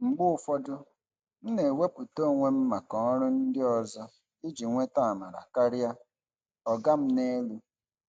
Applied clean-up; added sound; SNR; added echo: none; none; none; none.